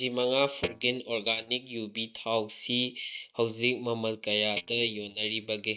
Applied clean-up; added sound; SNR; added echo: neural mask model DeepFilterNet 3.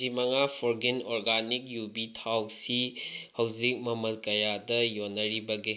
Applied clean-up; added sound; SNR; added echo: none; none; none; none.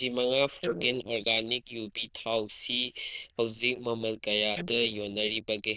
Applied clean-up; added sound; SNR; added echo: neural diffusion model UNIVERSE++.